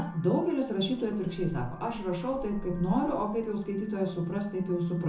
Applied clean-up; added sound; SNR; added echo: none; Vehicle horn, car horn, honking; 15 dB; reverberation time 0.6 s.